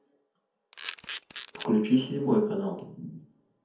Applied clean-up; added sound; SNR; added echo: none; Camera; 3 dB; reverberation time 0.5 s.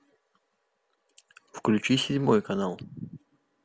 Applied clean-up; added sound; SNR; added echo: none; none; none; none.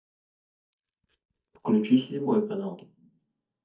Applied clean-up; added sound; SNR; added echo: neural mask model DeepFilterNet 3.